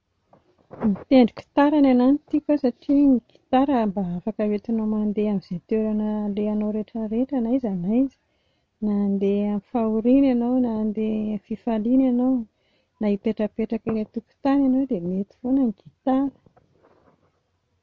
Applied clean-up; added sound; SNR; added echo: none; none; none; none.